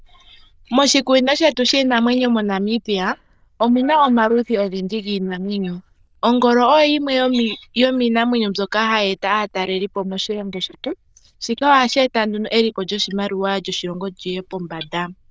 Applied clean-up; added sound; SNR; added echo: neural diffusion model UNIVERSE++.